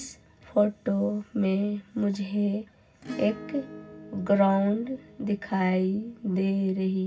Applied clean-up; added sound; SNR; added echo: none; Acoustic guitar / Strum; 19 dB; reverberation time 0.4 s.